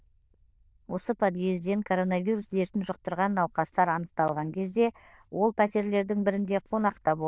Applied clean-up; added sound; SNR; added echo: neural diffusion model UNIVERSE++.